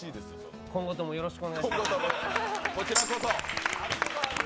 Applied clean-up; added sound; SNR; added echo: none; Tambourine; 4 dB; none.